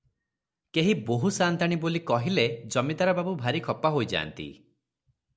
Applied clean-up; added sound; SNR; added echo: none; none; none; none.